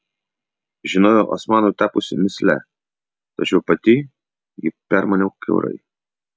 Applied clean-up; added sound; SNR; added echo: none; none; none; none.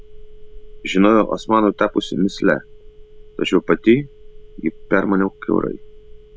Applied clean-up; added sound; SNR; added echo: none; Telephone; 18 dB; none.